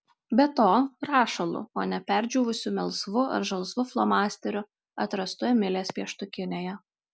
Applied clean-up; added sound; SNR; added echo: none; none; none; none.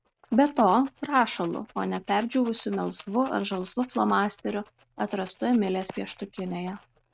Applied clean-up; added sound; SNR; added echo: neural mask model RNNoise.